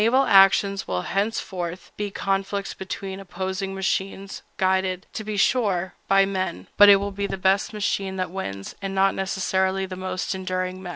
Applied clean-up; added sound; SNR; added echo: none; none; none; none.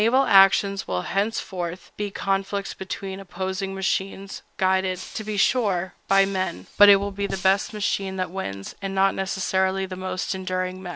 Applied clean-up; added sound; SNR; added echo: none; Shatter; 19 dB; none.